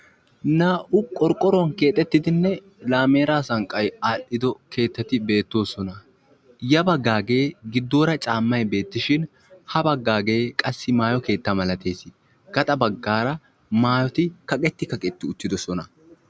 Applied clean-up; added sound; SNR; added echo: none; none; none; none.